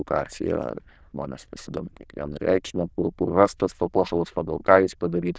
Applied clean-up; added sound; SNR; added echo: neural diffusion model UNIVERSE++.